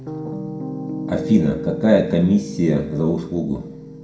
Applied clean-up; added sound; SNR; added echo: none; Piano; 9 dB; reverberation time 0.4 s.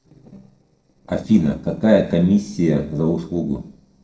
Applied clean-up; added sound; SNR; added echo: neural separator model SepFormer DNS4.